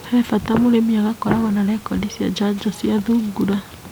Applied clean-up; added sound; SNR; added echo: none; Walk, footsteps; 10 dB; none.